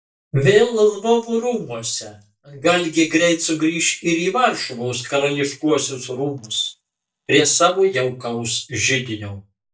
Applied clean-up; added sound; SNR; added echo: neural mask model DeepFilterNet 3.